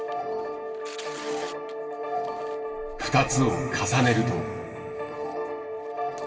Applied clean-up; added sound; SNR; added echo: none; Tearing; 20 dB; reverberation time 2.4 s.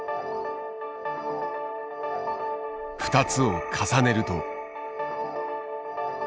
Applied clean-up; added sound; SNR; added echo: none; none; none; none.